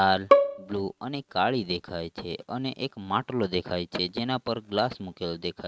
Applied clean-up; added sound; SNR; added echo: neural mask model RNNoise.